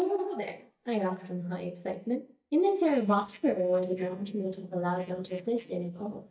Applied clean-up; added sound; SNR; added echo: neural mask model DeepFilterNet 3.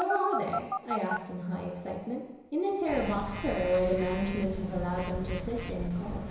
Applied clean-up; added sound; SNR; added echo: none; Telephone; 7 dB; reverberation time 1.0 s.